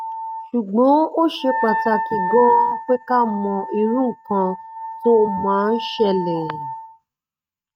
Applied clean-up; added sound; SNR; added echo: neural mask model RNNoise.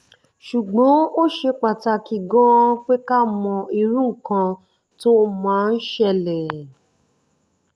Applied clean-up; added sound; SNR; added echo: none; none; none; none.